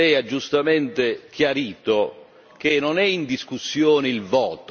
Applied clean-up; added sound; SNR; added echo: none; none; none; none.